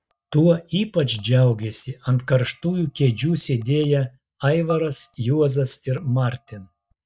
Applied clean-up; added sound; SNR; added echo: neural mask model DeepFilterNet 3.